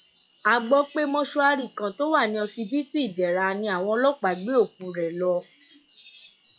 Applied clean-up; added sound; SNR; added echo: classical method log-MMSE.